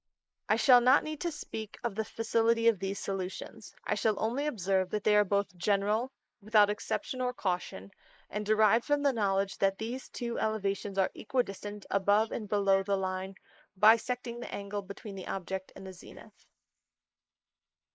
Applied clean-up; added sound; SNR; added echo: neural mask model Resemble Enhance denoiser.